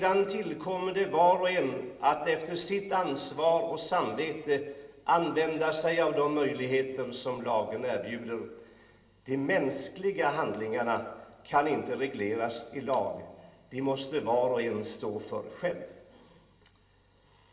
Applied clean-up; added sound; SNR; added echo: none; none; none; reverberation time 1.5 s.